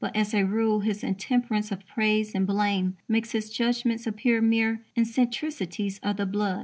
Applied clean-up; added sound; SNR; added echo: none; none; none; none.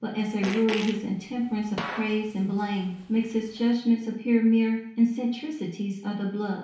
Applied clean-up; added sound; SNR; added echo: none; Fart; 13 dB; reverberation time 0.6 s.